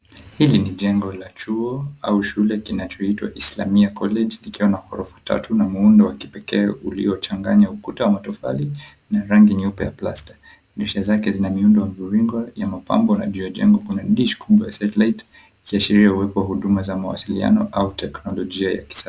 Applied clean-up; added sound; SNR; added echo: none; none; none; none.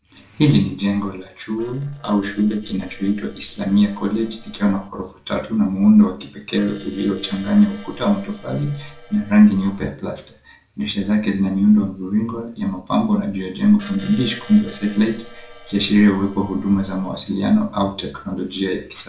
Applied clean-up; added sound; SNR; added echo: neural separator model SepFormer DNS4.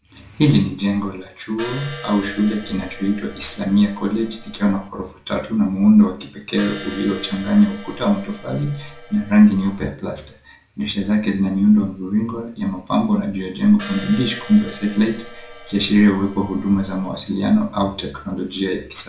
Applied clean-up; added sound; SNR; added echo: none; Crash cymbal; 16 dB; reverberation time 0.4 s.